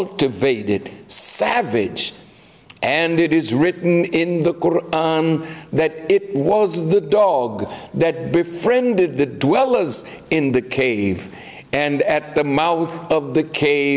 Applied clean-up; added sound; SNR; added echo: none; none; none; none.